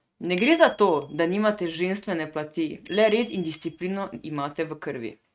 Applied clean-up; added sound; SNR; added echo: neural mask model RNNoise.